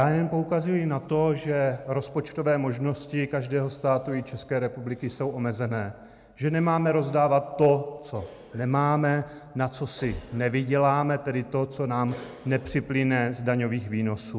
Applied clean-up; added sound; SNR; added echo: none; none; none; none.